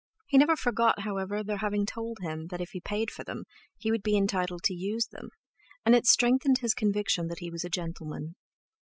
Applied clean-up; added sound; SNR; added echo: none; none; none; none.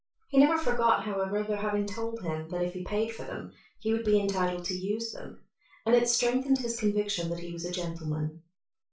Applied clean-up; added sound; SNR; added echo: none; none; none; reverberation time 0.2 s.